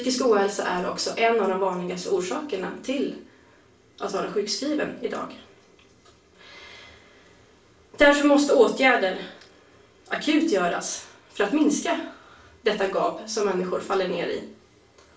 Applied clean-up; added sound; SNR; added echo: none; none; none; reverberation time 0.4 s.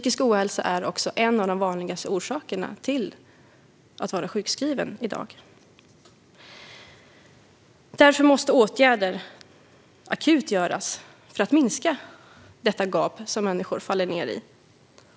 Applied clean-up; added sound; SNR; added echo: none; none; none; none.